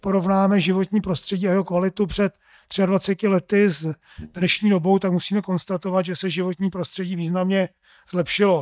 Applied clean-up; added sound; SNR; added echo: neural mask model DeepFilterNet 3.